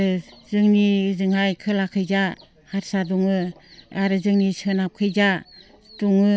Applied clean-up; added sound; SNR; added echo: none; none; none; none.